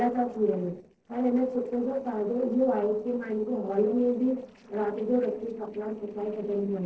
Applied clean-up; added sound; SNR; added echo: neural separator model SepFormer DNS4.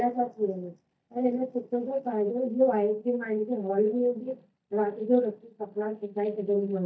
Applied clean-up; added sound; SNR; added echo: neural mask model DeepFilterNet 3.